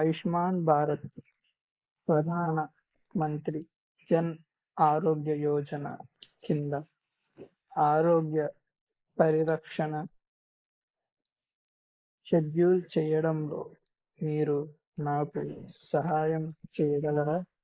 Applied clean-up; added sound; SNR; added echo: neural mask model Resemble Enhance denoiser.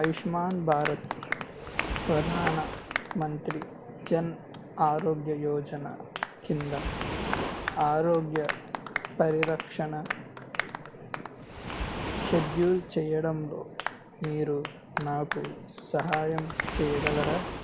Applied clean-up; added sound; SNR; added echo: none; Waves, surf + Applause; 6 dB; none.